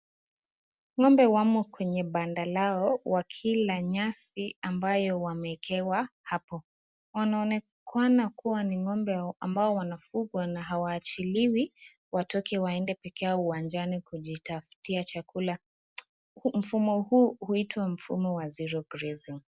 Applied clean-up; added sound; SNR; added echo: none; none; none; none.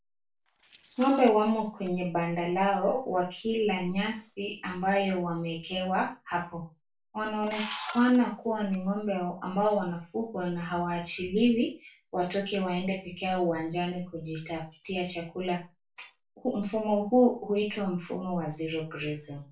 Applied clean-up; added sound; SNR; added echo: neural separator model SepFormer DNS4.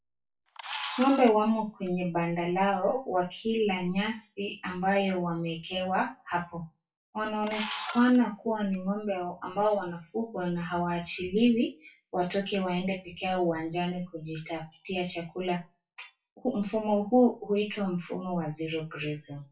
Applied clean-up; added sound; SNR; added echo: classical method WPE with log-MMSE.